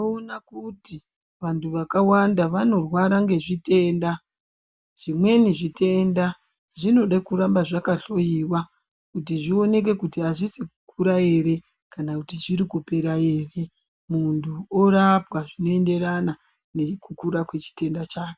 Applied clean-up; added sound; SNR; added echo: none; none; none; none.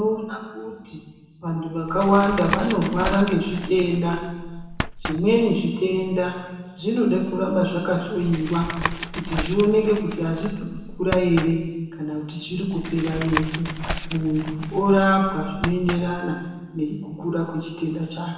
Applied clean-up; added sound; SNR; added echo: none; Tap; 8 dB; reverberation time 1.2 s.